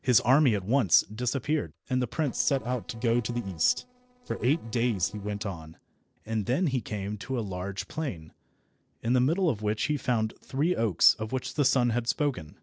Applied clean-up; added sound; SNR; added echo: neural separator model SepFormer DNS4.